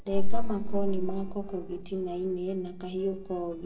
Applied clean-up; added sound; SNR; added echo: neural separator model SepFormer DNS4.